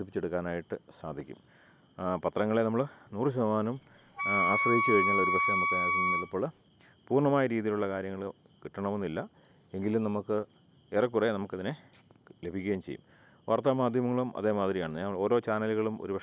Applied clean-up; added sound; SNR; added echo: none; Wind instrument, woodwind instrument; -2 dB; none.